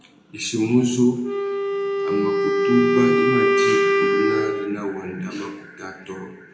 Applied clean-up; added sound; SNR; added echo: none; Wind instrument, woodwind instrument; -2 dB; reverberation time 0.8 s.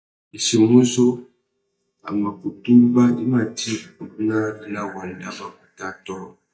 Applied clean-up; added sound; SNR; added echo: neural mask model DeepFilterNet 3.